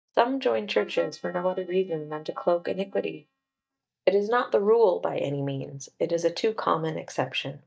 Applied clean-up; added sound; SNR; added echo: neural mask model DeepFilterNet 3.